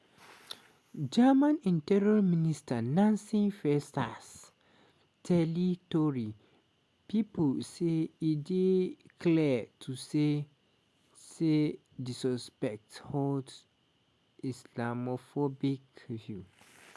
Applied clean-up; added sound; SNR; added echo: none; none; none; none.